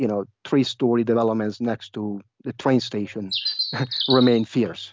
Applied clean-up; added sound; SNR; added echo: none; Bird; 5 dB; none.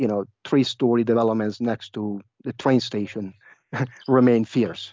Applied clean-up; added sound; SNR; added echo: neural mask model Resemble Enhance denoiser.